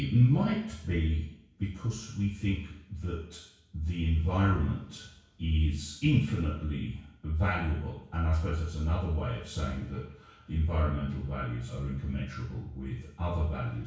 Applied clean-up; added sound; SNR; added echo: none; none; none; reverberation time 0.6 s.